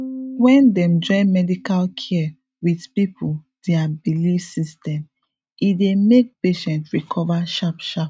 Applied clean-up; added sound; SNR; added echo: neural mask model RNNoise.